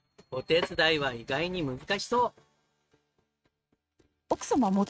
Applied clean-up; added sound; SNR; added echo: neural mask model RNNoise.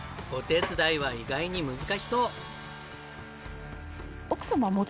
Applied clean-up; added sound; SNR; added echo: none; Snare drum; 10 dB; none.